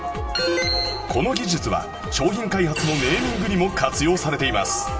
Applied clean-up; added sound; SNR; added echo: none; none; none; reverberation time 1.4 s.